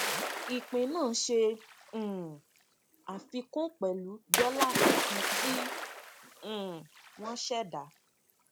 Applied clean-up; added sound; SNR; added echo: none; Splash, splatter; 0 dB; none.